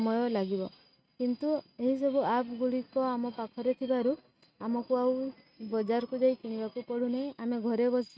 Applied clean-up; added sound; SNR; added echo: neural mask model RNNoise.